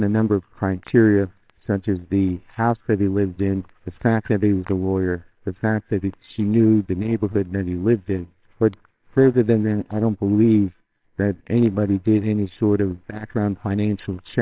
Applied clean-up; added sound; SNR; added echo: neural separator model SepFormer WHAMR!.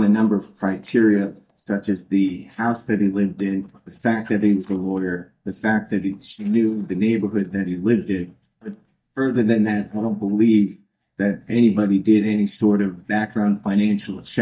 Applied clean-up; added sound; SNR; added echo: neural mask model DeepFilterNet 3.